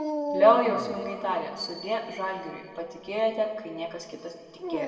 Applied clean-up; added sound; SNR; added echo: none; Dog; 9 dB; reverberation time 2.1 s.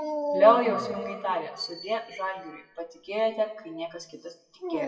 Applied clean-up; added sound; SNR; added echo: classical method WPE with log-MMSE.